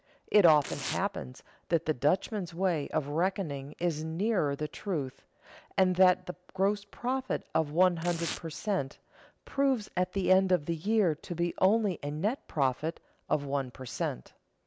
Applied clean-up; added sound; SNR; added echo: none; Tearing; 13 dB; none.